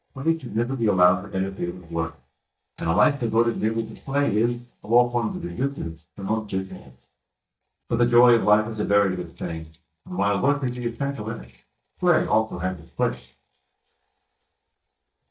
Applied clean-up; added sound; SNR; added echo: neural mask model DeepFilterNet 3.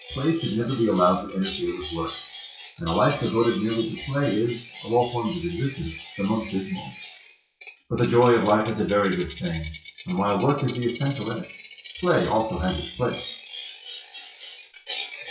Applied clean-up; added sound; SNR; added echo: classical method WPE with log-MMSE.